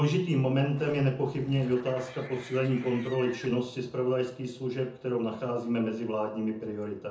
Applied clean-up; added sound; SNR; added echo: none; Livestock, farm animals, working animals; 19 dB; reverberation time 0.6 s.